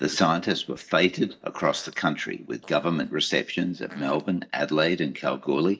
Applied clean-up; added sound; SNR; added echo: neural mask model DeepFilterNet 3.